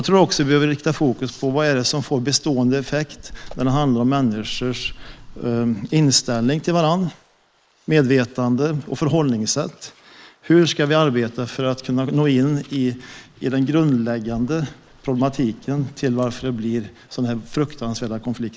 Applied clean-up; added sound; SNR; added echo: neural mask model Resemble Enhance denoiser.